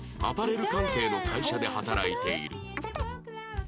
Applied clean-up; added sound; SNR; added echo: none; none; none; none.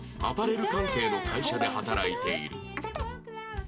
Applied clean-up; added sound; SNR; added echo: none; Bowed string instrument; 12 dB; reverberation time 0.4 s.